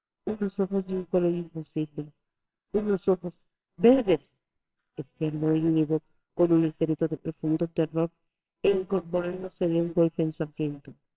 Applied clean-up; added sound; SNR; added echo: neural separator model SepFormer WHAMR!.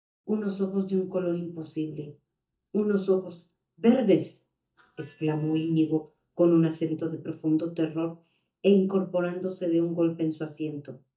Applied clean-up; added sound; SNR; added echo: neural mask model DeepFilterNet 3.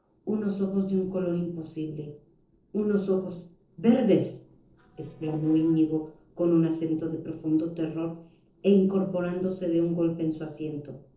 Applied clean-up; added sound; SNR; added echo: neural separator model SepFormer DNS4.